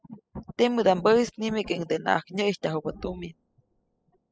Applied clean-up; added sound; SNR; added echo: classical method spectral subtraction.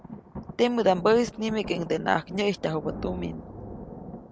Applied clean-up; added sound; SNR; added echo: none; Thunder; 13 dB; none.